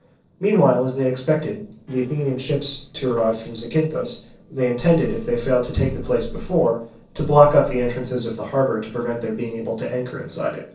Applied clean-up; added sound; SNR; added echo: neural separator model SepFormer DNS4.